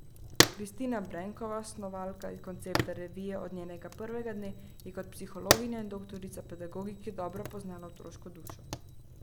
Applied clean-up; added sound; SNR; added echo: none; Fire; -4 dB; none.